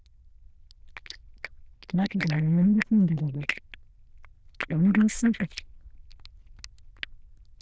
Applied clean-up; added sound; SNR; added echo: neural diffusion model UNIVERSE++.